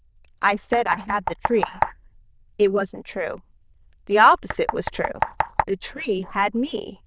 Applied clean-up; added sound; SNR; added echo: neural diffusion model UNIVERSE++.